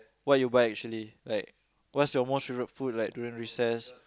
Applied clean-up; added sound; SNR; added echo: none; none; none; none.